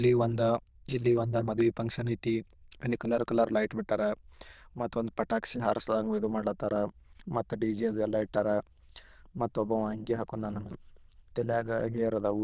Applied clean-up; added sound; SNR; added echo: neural diffusion model UNIVERSE++.